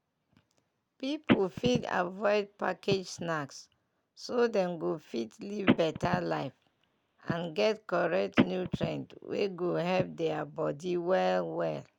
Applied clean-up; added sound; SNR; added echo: none; Telephone; 2 dB; none.